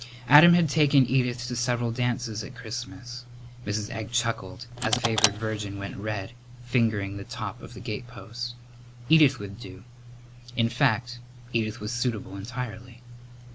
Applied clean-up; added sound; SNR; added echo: none; Car; 6 dB; none.